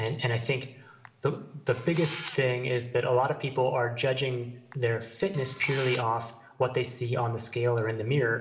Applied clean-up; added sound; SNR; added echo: none; Camera; 11 dB; reverberation time 1.3 s.